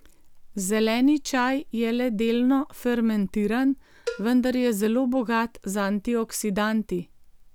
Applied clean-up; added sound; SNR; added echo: none; Cowbell; 17 dB; none.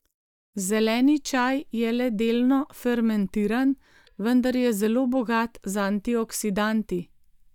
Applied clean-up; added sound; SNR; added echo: neural mask model DeepFilterNet 3.